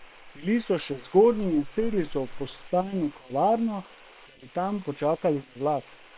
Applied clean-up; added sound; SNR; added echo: neural separator model SepFormer WHAM!.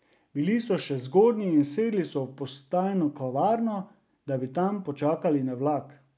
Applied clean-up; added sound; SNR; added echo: none; none; none; none.